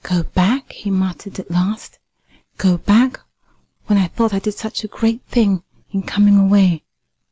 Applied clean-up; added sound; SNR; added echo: none; none; none; none.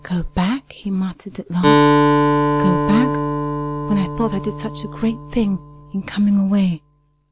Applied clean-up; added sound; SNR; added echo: none; Acoustic guitar; -1 dB; none.